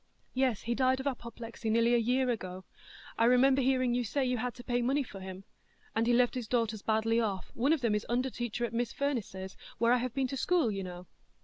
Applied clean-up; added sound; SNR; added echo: none; none; none; none.